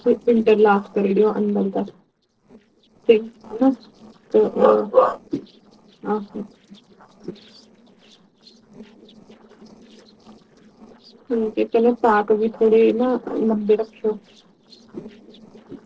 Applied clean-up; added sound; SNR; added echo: neural separator model SepFormer DNS4.